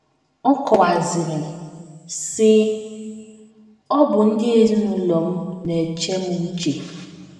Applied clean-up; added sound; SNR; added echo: none; none; none; reverberation time 1.8 s.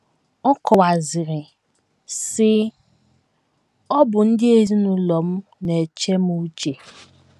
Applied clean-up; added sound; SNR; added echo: none; none; none; none.